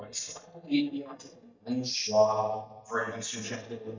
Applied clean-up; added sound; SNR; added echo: neural mask model DeepFilterNet 3.